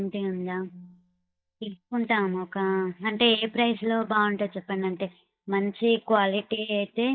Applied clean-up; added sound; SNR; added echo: neural mask model DeepFilterNet 3.